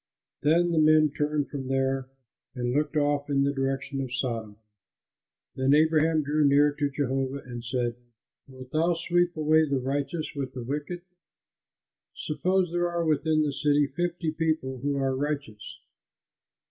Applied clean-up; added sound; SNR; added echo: none; none; none; reverberation time 0.1 s.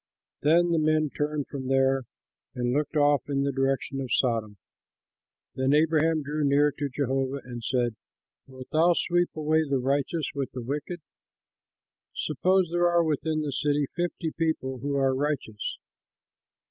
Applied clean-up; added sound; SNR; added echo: none; none; none; none.